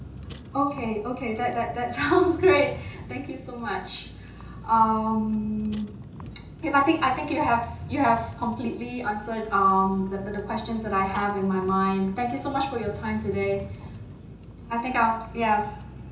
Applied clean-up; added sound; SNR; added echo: none; Vehicle; 13 dB; reverberation time 0.6 s.